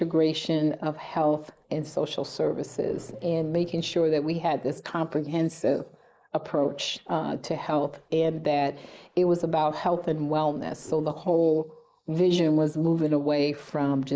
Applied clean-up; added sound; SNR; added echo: neural mask model Resemble Enhance denoiser.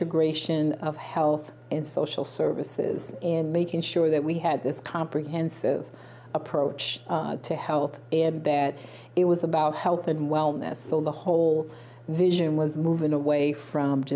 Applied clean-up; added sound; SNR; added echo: none; none; none; none.